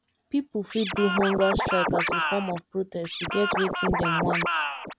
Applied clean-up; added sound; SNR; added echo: none; Scratching (performance technique); -1 dB; none.